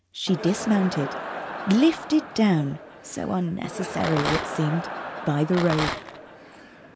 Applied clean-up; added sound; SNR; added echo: none; Rattle + Crowd; 8 dB; none.